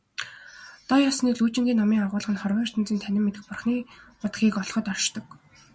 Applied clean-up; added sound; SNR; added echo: none; none; none; none.